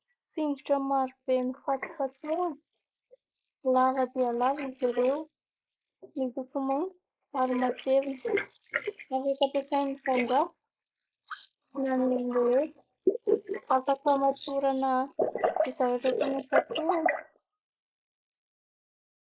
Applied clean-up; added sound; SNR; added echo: neural mask model Resemble Enhance denoiser.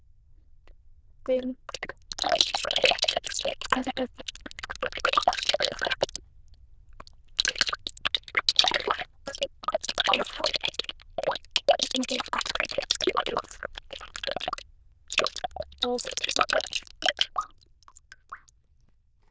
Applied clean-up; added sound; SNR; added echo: neural diffusion model UNIVERSE++.